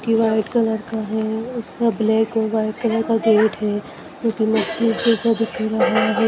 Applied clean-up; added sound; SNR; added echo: none; none; none; none.